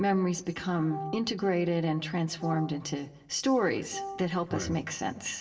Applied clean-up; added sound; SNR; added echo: none; Wind instrument, woodwind instrument; 11 dB; reverberation time 0.8 s.